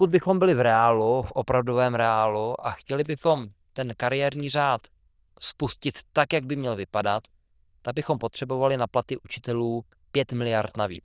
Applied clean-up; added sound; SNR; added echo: neural diffusion model UNIVERSE++.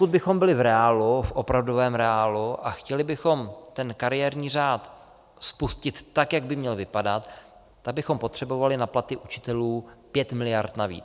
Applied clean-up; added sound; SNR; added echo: none; none; none; none.